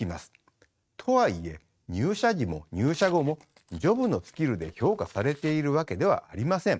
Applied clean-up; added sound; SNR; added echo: neural mask model RNNoise.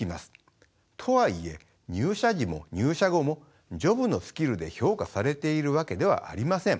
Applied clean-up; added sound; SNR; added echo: none; none; none; none.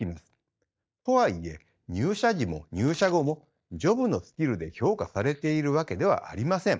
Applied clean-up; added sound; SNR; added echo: neural mask model DeepFilterNet 3.